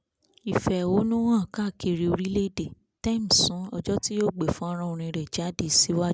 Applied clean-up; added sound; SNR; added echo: none; none; none; none.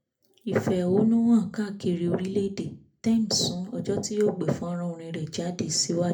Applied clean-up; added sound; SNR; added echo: none; none; none; reverberation time 0.3 s.